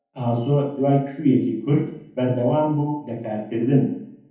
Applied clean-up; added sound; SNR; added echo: none; none; none; reverberation time 0.7 s.